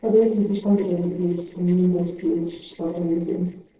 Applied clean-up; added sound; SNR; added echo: neural separator model SepFormer DNS4.